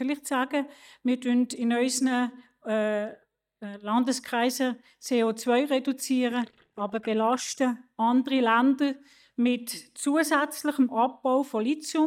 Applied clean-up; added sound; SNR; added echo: neural mask model DeepFilterNet 3.